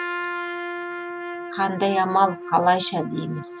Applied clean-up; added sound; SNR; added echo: none; Trumpet; 9 dB; none.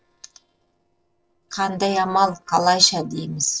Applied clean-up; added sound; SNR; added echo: neural separator model SepFormer DNS4.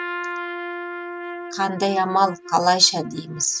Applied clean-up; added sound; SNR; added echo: neural mask model RNNoise.